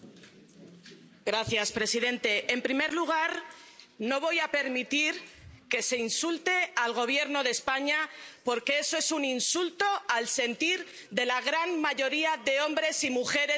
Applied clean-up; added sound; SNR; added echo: none; none; none; none.